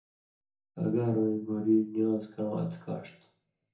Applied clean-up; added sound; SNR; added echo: none; none; none; reverberation time 0.7 s.